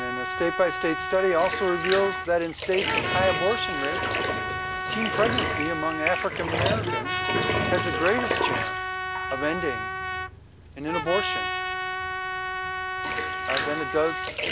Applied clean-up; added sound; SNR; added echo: none; Bathtub (filling or washing) + Trumpet; 0 dB; none.